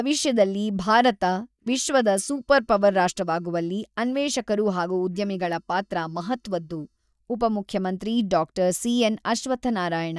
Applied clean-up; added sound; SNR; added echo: neural mask model DeepFilterNet 3.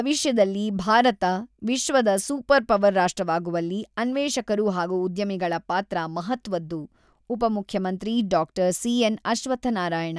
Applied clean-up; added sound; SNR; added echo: none; none; none; none.